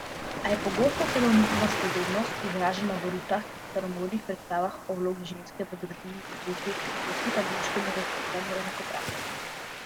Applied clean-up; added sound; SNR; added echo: none; Waves, surf; 3 dB; none.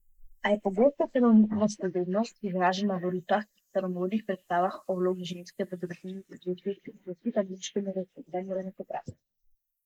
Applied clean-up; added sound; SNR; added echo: neural mask model Resemble Enhance denoiser.